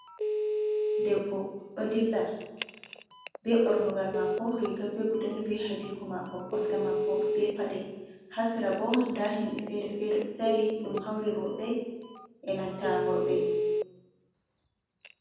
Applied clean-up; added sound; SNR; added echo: none; Telephone; 2 dB; reverberation time 1.2 s.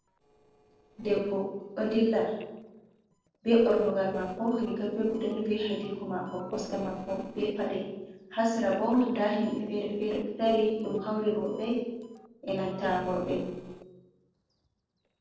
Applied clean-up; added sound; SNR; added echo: neural separator model SepFormer DNS4.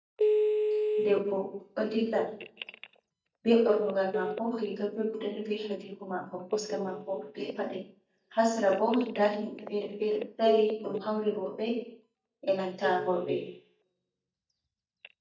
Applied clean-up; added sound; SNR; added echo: neural mask model DeepFilterNet 3.